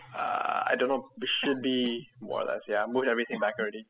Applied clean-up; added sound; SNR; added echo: classical method spectral subtraction.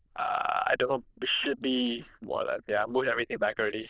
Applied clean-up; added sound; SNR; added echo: neural diffusion model UNIVERSE++.